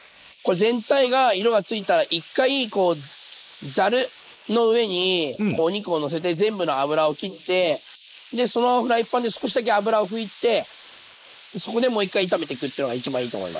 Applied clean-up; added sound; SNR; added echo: neural mask model Resemble Enhance denoiser.